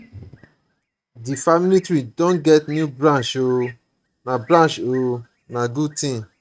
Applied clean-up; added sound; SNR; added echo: neural mask model RNNoise.